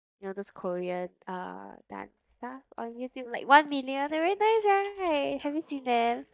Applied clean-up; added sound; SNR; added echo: neural mask model DeepFilterNet 3.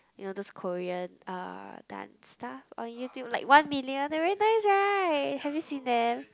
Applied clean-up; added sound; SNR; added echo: none; none; none; none.